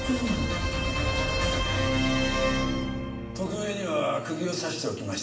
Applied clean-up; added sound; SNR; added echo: none; Bowed string instrument; 14 dB; reverberation time 1.0 s.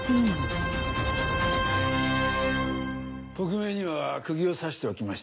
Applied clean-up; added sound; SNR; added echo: none; none; none; none.